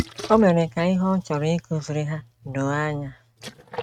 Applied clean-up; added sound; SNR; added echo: neural mask model RNNoise.